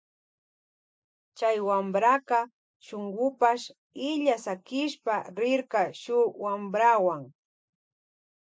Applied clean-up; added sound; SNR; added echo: none; none; none; none.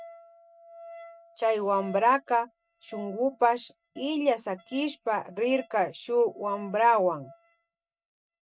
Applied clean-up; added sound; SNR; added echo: neural mask model RNNoise.